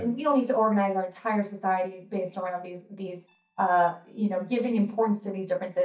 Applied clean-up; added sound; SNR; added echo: neural mask model DeepFilterNet 3.